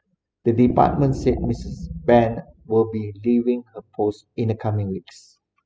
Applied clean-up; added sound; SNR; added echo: classical method spectral subtraction.